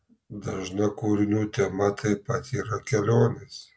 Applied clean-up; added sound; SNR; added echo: none; none; none; none.